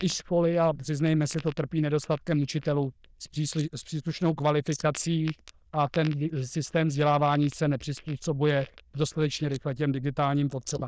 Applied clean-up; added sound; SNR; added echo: neural diffusion model UNIVERSE++.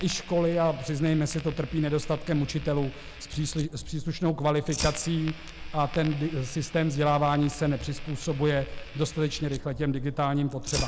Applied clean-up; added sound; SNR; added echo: none; Fire; 11 dB; none.